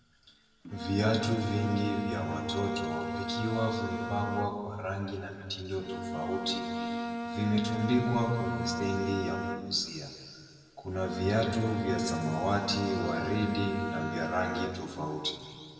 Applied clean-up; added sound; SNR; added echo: none; Bowed string instrument; 4 dB; reverberation time 2.2 s.